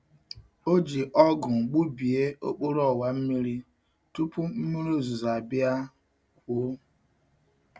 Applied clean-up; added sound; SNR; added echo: none; none; none; none.